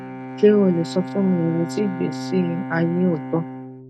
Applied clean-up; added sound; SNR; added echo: none; Bowed string instrument; 9 dB; none.